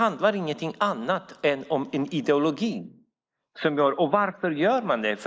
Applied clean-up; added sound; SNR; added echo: neural mask model Resemble Enhance denoiser.